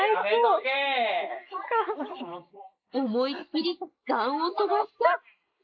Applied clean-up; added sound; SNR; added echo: neural mask model Resemble Enhance denoiser.